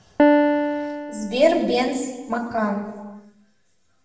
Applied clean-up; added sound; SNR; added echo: none; Piano; -1 dB; reverberation time 1.1 s.